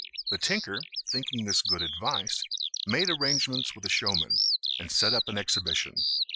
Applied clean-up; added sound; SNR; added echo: classical method Wiener filter.